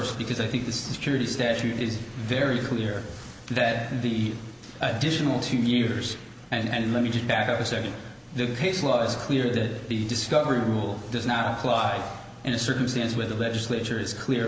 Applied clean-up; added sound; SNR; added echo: none; none; none; none.